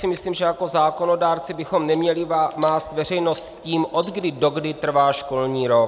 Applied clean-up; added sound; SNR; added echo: none; Alarm; 16 dB; none.